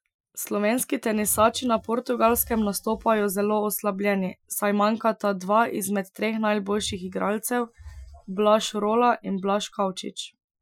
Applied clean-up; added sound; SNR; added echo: classical method Wiener filter.